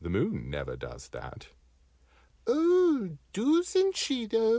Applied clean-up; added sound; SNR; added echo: none; none; none; none.